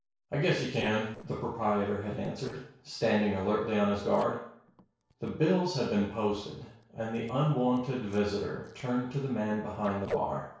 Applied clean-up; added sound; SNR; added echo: neural separator model SepFormer DNS4.